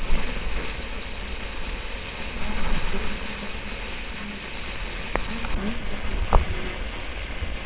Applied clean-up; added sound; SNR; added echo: neural separator model SepFormer WHAMR!.